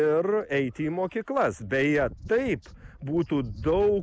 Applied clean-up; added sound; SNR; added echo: none; none; none; none.